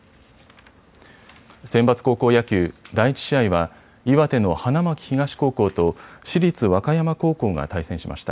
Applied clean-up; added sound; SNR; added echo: none; none; none; none.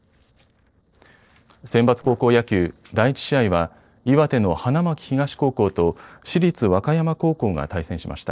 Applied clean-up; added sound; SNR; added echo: neural separator model SepFormer DNS4.